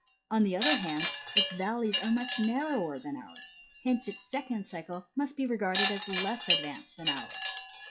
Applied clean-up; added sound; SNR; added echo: classical method log-MMSE.